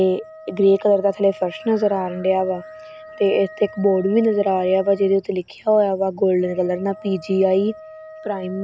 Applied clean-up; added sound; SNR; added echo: none; Wind instrument, woodwind instrument; 20 dB; none.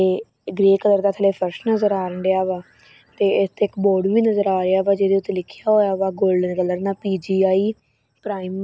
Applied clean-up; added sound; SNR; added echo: none; none; none; none.